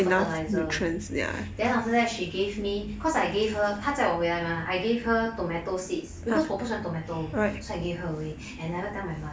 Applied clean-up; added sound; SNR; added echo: none; none; none; none.